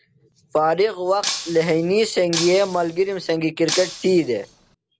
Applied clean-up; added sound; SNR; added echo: none; Shatter; 10 dB; none.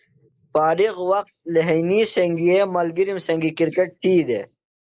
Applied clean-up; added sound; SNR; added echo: neural mask model Resemble Enhance denoiser.